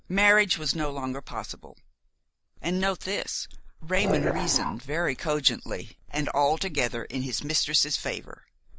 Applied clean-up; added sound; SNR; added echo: none; Dog; 2 dB; none.